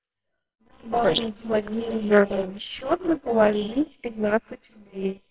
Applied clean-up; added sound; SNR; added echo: neural separator model SepFormer WHAMR!.